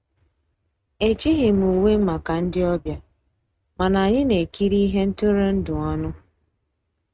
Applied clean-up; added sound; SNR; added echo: neural mask model RNNoise.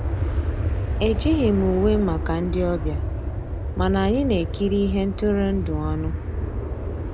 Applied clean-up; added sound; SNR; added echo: none; Aircraft; 1 dB; none.